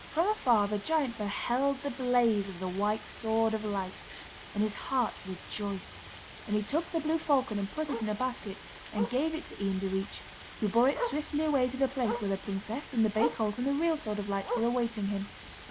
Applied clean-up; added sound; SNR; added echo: none; Stream + Bark; 12 dB; none.